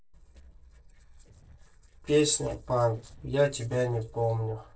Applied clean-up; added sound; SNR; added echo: neural separator model SepFormer DNS4.